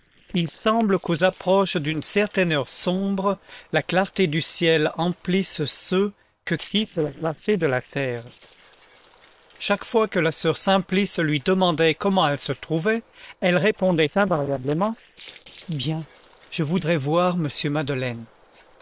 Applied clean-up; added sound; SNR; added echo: neural separator model SepFormer WHAM!.